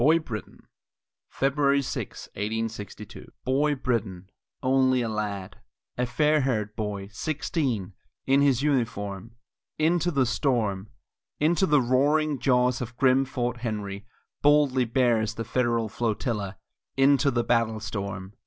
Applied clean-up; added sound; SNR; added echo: none; none; none; none.